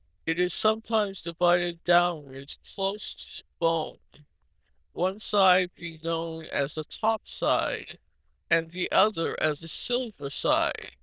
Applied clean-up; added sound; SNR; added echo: neural diffusion model UNIVERSE++.